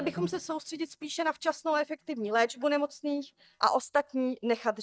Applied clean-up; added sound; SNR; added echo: neural mask model DeepFilterNet 3.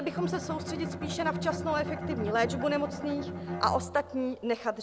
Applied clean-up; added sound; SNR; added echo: none; Bowed string instrument; 5 dB; none.